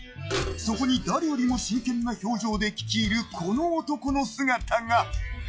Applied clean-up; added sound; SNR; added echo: classical method log-MMSE.